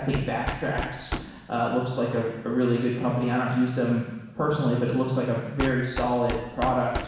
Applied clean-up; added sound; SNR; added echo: none; Knock; 12 dB; reverberation time 1.1 s.